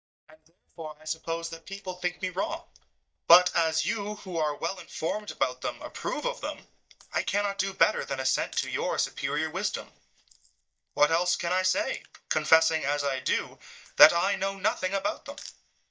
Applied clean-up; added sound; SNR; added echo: neural mask model DeepFilterNet 3.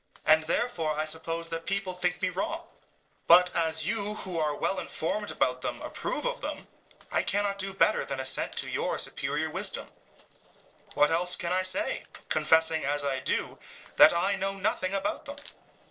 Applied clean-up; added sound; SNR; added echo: neural separator model SepFormer DNS4.